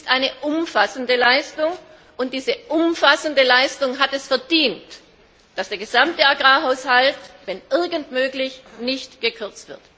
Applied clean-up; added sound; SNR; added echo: none; none; none; none.